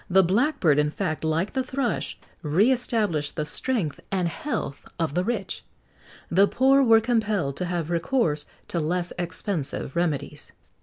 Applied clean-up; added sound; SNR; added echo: none; none; none; none.